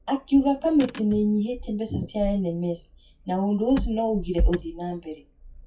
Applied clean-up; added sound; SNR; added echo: classical method WPE with log-MMSE.